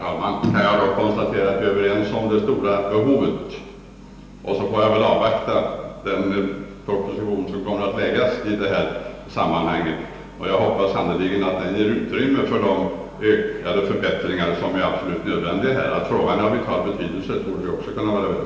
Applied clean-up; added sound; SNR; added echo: none; none; none; reverberation time 1.1 s.